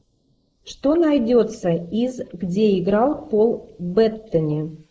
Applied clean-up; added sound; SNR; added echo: neural mask model Resemble Enhance denoiser.